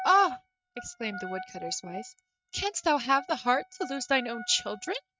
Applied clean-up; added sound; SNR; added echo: neural mask model RNNoise.